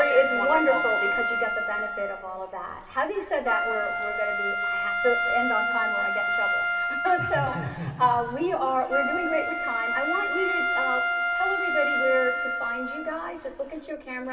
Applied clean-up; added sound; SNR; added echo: none; Wind instrument, woodwind instrument; 0 dB; reverberation time 2.3 s.